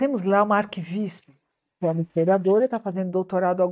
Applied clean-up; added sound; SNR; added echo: neural mask model DeepFilterNet 3.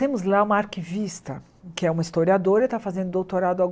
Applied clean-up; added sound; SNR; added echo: none; none; none; none.